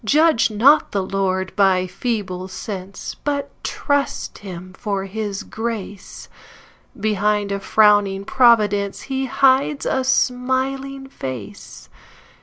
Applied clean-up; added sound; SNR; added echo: none; none; none; none.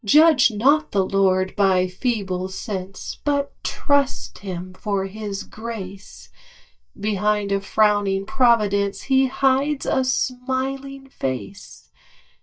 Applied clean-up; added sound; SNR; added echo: neural mask model DeepFilterNet 3.